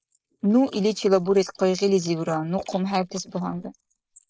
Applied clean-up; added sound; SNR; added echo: neural mask model Resemble Enhance denoiser.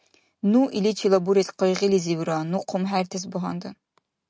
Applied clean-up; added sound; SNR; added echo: none; none; none; none.